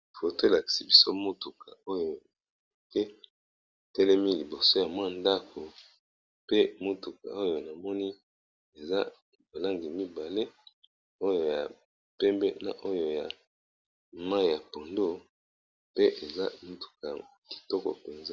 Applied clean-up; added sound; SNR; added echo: none; none; none; none.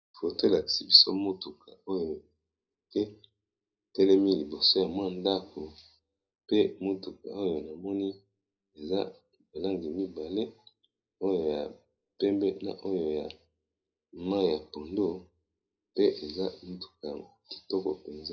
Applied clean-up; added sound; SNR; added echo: none; none; none; reverberation time 0.4 s.